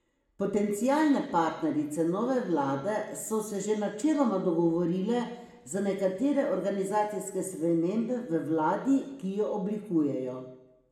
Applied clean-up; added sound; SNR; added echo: none; none; none; reverberation time 0.7 s.